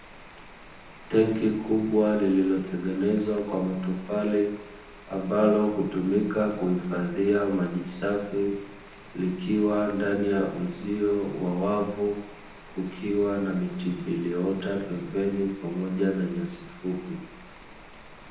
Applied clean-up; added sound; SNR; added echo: none; Rain; 20 dB; reverberation time 0.9 s.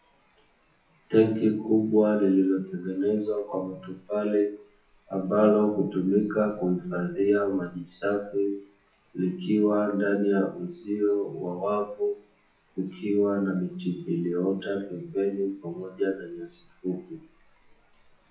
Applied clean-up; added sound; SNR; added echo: classical method WPE with log-MMSE.